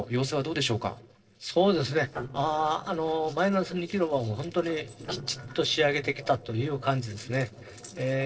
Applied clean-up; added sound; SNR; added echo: neural separator model SepFormer DNS4.